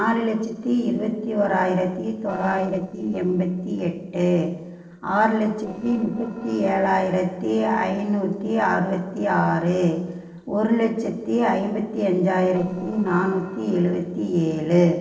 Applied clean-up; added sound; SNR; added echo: neural separator model SepFormer DNS4.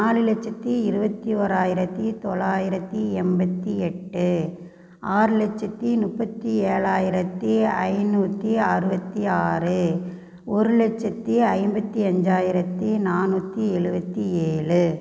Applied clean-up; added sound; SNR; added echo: none; none; none; none.